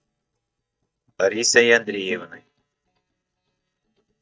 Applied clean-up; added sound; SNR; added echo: neural mask model DeepFilterNet 3.